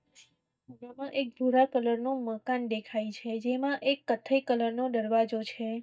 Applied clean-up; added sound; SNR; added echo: neural mask model DeepFilterNet 3.